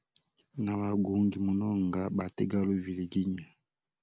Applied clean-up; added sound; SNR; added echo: none; none; none; none.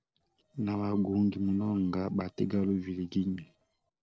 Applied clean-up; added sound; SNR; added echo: neural separator model SepFormer DNS4.